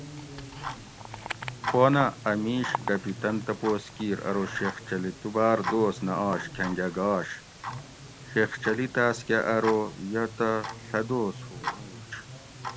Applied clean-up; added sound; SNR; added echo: none; Tick-tock; 10 dB; none.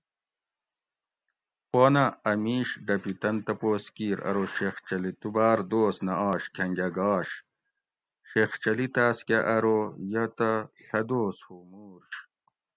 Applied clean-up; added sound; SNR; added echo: none; none; none; none.